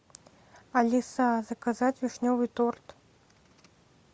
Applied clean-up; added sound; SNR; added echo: none; none; none; none.